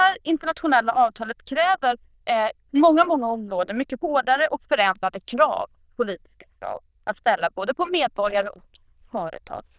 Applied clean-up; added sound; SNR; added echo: neural diffusion model UNIVERSE++.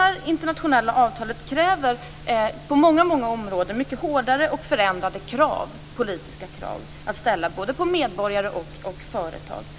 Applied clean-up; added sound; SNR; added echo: none; none; none; none.